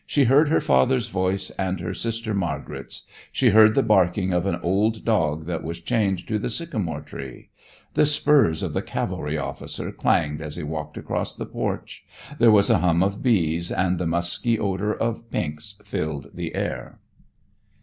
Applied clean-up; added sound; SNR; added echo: none; none; none; none.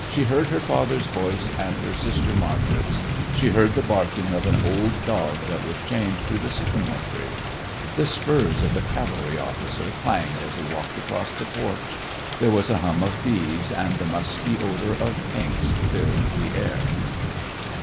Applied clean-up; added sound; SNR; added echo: none; Thunder / Rain; 1 dB; none.